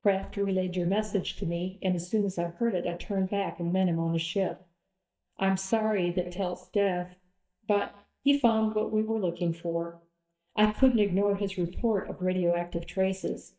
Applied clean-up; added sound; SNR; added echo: neural mask model DeepFilterNet 3.